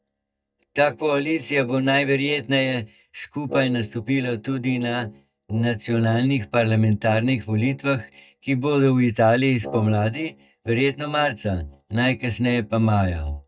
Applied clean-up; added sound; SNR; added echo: neural mask model DeepFilterNet 3.